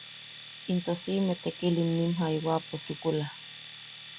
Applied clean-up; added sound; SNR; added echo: none; Domestic sounds, home sounds; 12 dB; none.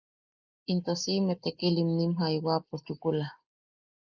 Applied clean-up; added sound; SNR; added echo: neural mask model Resemble Enhance denoiser.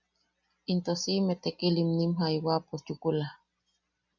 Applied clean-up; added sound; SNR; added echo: none; none; none; none.